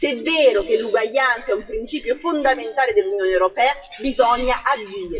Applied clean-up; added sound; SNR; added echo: classical method WPE with log-MMSE.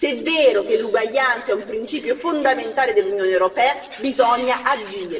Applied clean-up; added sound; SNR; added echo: neural separator model SepFormer DNS4.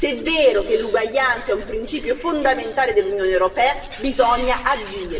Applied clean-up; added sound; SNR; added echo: none; Animal; 14 dB; reverberation time 1.2 s.